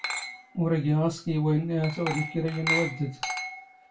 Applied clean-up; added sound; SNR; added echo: none; Glass; 7 dB; reverberation time 0.2 s.